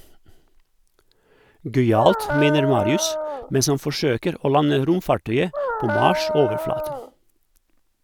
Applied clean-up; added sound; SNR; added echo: none; Dog; 3 dB; none.